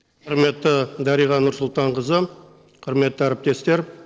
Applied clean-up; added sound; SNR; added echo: neural separator model SepFormer DNS4.